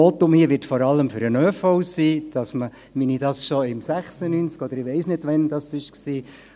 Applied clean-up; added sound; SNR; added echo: none; none; none; none.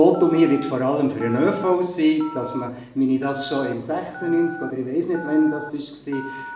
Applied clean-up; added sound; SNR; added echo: none; Telephone; 16 dB; reverberation time 0.7 s.